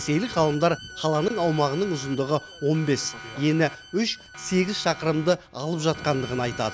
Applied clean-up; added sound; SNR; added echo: none; Siren + Bowed string instrument; 16 dB; none.